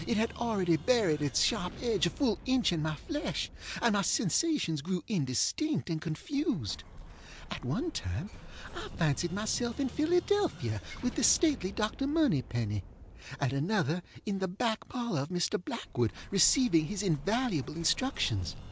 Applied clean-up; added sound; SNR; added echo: none; Explosion; 16 dB; none.